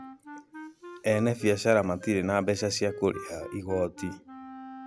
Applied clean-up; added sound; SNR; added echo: none; Wind instrument, woodwind instrument; 15 dB; none.